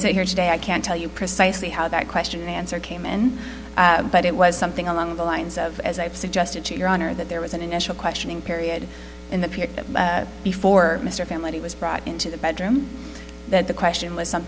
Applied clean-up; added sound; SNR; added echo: none; none; none; none.